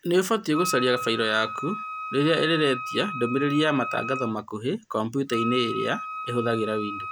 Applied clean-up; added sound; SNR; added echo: none; Wind instrument, woodwind instrument; 8 dB; none.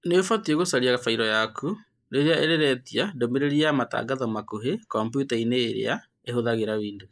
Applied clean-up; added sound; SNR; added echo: neural mask model Resemble Enhance denoiser.